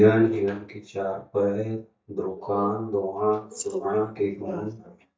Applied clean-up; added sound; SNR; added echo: neural mask model DeepFilterNet 3.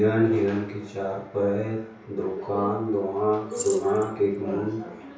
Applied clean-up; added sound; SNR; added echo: none; Rattle / Keys jangling; 16 dB; reverberation time 0.6 s.